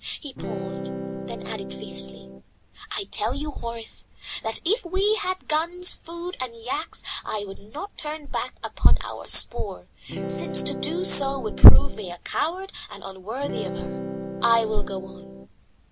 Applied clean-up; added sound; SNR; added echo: none; Electric guitar / Strum; 10 dB; none.